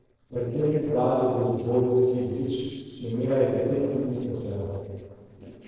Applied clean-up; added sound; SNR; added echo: neural separator model SepFormer DNS4.